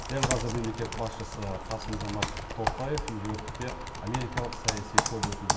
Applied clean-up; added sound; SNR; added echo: none; Computer keyboard; -2 dB; reverberation time 0.8 s.